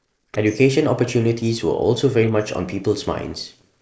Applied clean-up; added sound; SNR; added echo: neural separator model SepFormer DNS4.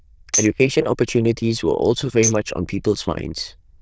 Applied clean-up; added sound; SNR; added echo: neural diffusion model UNIVERSE++.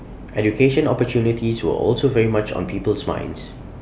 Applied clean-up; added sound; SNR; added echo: none; none; none; none.